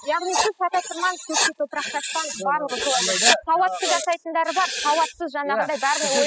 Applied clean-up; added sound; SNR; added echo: classical method spectral subtraction.